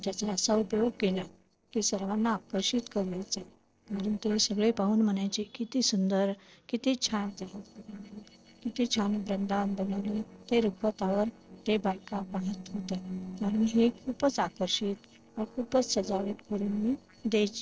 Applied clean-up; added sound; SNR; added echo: neural separator model SepFormer DNS4.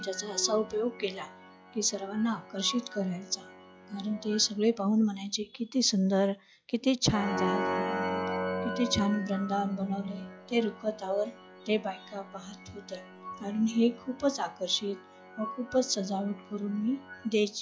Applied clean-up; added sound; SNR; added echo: classical method log-MMSE.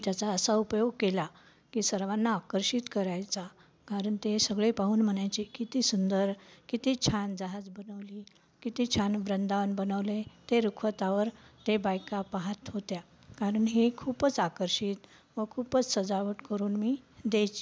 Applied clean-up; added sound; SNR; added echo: none; none; none; none.